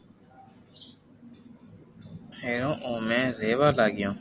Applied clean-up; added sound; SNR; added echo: none; none; none; none.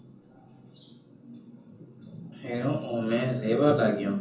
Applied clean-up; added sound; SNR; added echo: none; none; none; reverberation time 0.6 s.